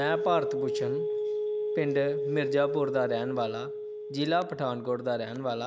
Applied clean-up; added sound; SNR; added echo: none; Telephone; 2 dB; none.